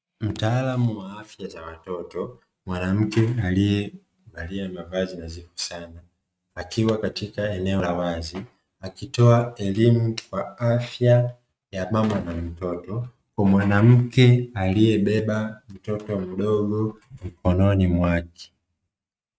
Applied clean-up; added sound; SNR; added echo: neural mask model RNNoise.